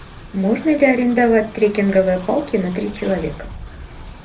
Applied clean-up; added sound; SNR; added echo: none; Train; 17 dB; reverberation time 0.3 s.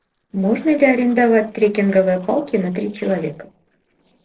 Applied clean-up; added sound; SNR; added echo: neural separator model SepFormer DNS4.